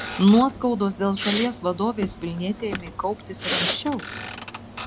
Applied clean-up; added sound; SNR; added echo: none; Motor vehicle (road) + Respiratory sounds; 9 dB; none.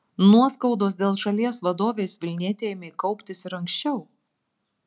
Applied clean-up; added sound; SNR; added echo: none; none; none; none.